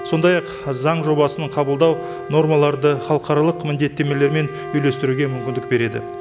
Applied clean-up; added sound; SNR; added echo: none; Wind instrument, woodwind instrument + Organ; 12 dB; none.